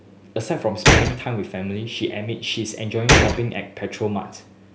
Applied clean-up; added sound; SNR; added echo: none; Gunshot, gunfire; -4 dB; none.